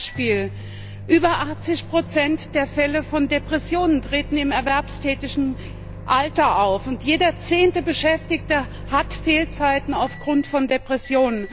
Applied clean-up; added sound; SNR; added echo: none; Microwave oven; 12 dB; none.